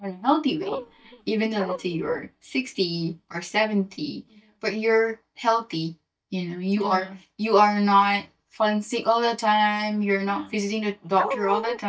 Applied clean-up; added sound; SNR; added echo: neural mask model DeepFilterNet 3.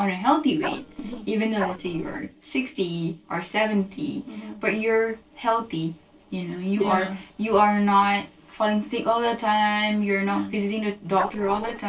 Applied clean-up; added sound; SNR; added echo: neural separator model SepFormer DNS4.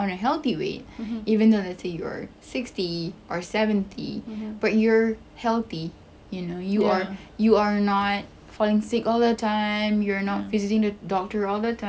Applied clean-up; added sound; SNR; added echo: none; none; none; none.